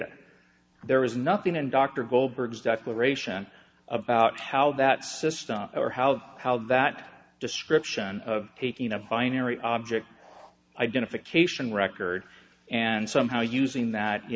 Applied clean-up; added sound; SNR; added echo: none; none; none; none.